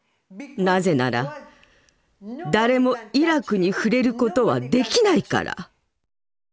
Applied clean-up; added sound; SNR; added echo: none; none; none; none.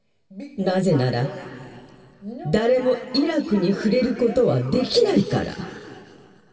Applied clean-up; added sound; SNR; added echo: none; none; none; reverberation time 2.9 s.